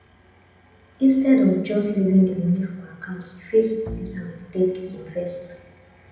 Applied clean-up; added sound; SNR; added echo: none; Bowed string instrument; 16 dB; reverberation time 0.9 s.